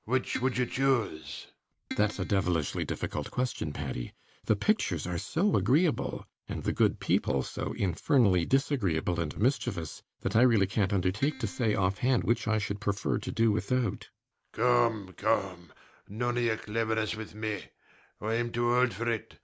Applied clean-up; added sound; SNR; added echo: none; Keyboard (musical); 14 dB; none.